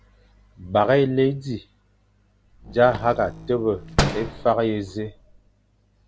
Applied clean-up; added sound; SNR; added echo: none; Slam; 6 dB; none.